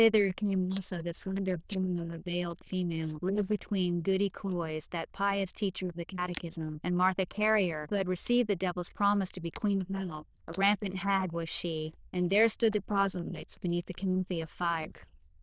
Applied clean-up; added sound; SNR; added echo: neural diffusion model UNIVERSE++.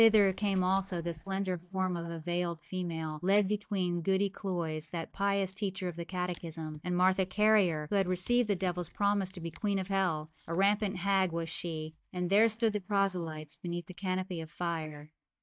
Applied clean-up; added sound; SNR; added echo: neural mask model DeepFilterNet 3.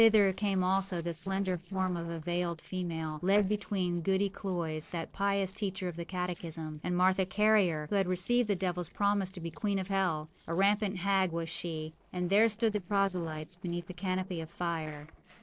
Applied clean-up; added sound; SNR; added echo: neural separator model SepFormer DNS4.